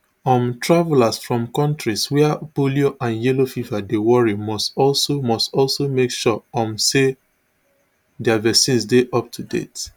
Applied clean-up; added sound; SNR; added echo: none; none; none; none.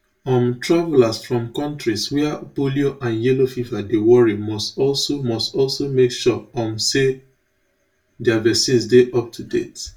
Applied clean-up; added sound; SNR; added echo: none; none; none; reverberation time 0.2 s.